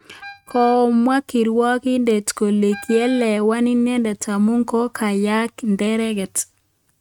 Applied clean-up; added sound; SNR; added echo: neural mask model RNNoise.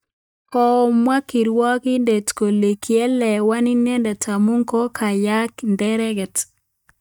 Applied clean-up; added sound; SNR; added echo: neural mask model DeepFilterNet 3.